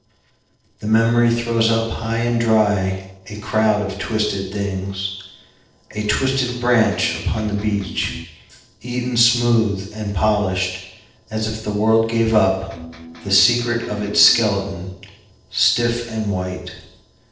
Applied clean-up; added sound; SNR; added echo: neural separator model SepFormer DNS4.